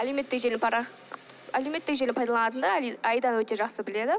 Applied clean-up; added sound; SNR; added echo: none; none; none; none.